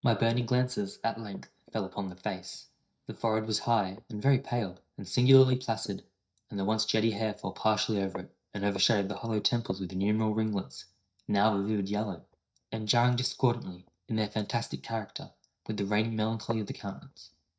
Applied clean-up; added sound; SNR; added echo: neural mask model DeepFilterNet 3.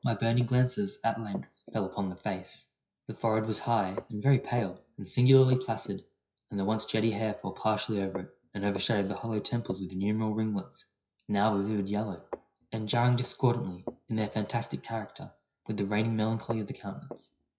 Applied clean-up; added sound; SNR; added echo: classical method WPE with log-MMSE.